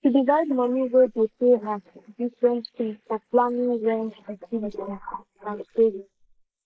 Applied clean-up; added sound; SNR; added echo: neural mask model Resemble Enhance denoiser.